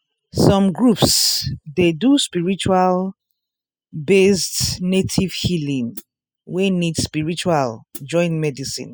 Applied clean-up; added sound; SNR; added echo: classical method spectral subtraction.